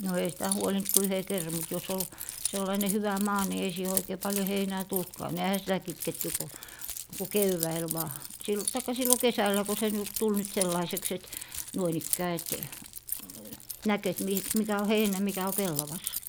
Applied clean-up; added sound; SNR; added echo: none; Keys jangling; 5 dB; none.